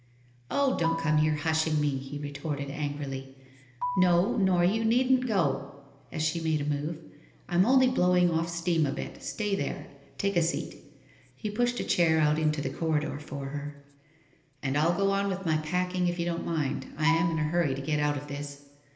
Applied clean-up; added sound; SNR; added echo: none; Marimba, xylophone; 11 dB; reverberation time 1.4 s.